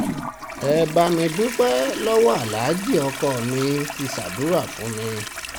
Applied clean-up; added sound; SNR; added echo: none; Toilet flush; 9 dB; none.